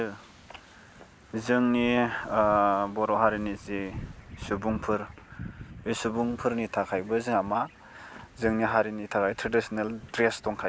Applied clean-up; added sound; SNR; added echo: none; Wind / Ocean; 18 dB; none.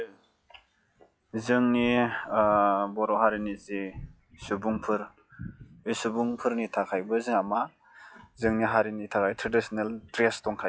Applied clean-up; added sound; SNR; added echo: classical method log-MMSE.